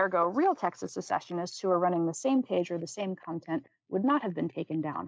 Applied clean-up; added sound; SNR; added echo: neural mask model Resemble Enhance denoiser.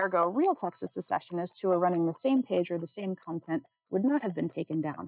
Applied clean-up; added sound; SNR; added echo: neural mask model DeepFilterNet 3.